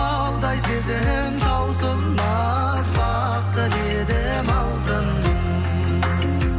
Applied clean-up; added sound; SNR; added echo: none; none; none; none.